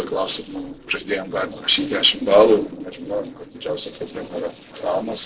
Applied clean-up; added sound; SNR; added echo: neural separator model SepFormer DNS4.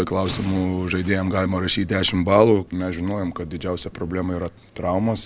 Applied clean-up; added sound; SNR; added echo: none; none; none; none.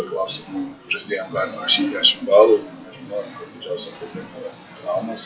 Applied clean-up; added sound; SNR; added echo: classical method WPE with log-MMSE.